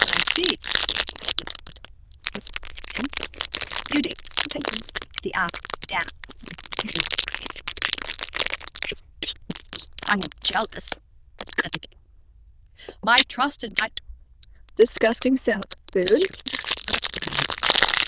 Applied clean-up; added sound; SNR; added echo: neural diffusion model UNIVERSE++.